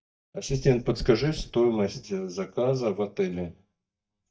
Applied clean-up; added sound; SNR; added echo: neural mask model DeepFilterNet 3.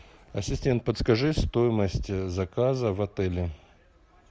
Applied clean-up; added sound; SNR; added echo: none; none; none; none.